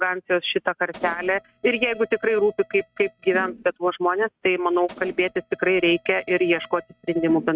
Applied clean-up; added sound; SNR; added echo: neural mask model RNNoise.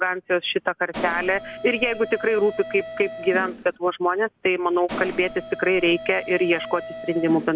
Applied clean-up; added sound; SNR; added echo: none; Mechanisms; 13 dB; none.